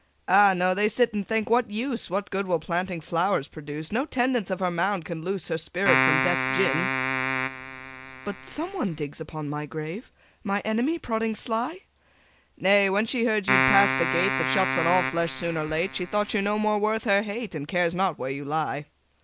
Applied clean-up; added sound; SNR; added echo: none; Keyboard (musical); 1 dB; none.